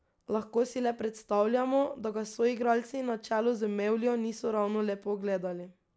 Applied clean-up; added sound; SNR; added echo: none; none; none; none.